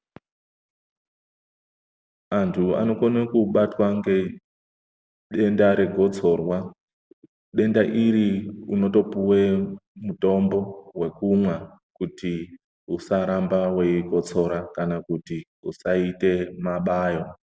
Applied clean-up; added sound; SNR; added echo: none; none; none; none.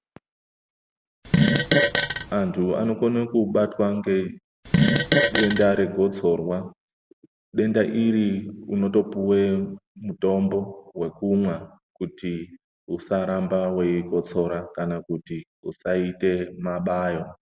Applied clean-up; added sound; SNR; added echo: none; Fart; -4 dB; none.